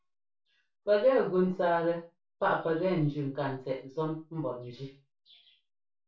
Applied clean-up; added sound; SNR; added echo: none; none; none; reverberation time 0.2 s.